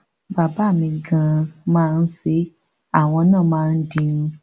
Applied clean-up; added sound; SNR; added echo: none; none; none; none.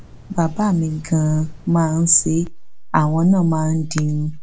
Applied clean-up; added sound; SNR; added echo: none; Drip; 12 dB; none.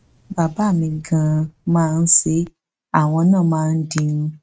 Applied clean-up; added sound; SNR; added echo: neural mask model RNNoise.